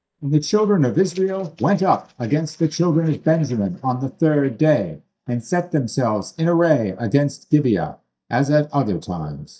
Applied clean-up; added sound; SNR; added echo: neural mask model DeepFilterNet 3.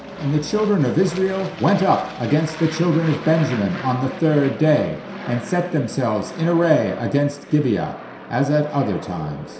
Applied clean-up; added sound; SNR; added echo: none; Aircraft; 14 dB; reverberation time 0.7 s.